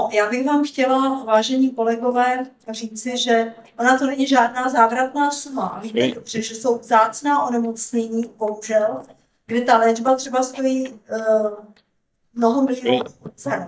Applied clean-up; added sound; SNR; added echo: neural mask model DeepFilterNet 3.